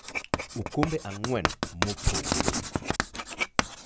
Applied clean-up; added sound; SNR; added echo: none; Writing; -3 dB; none.